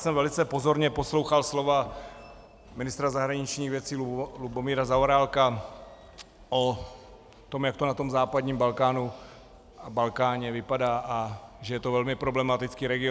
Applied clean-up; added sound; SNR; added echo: none; none; none; none.